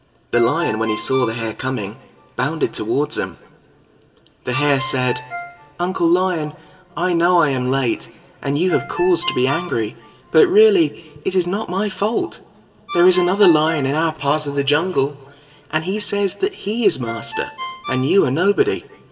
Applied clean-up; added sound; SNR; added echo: none; Ringtone; 15 dB; reverberation time 2.5 s.